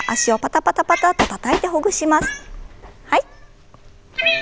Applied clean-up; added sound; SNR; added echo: none; Train + Cat; 6 dB; none.